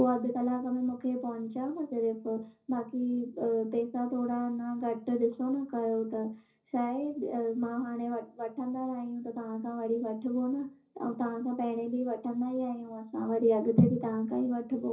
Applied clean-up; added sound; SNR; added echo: none; none; none; reverberation time 0.5 s.